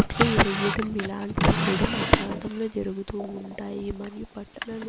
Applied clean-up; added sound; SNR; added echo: none; Drawer open or close; 4 dB; none.